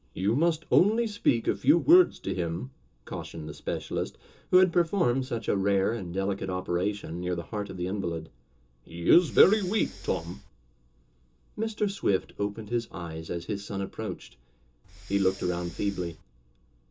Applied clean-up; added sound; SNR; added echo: none; Breathing; 17 dB; reverberation time 0.2 s.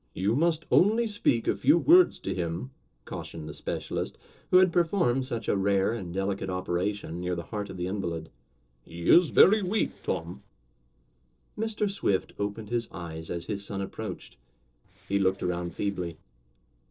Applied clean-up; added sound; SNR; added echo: neural separator model SepFormer DNS4.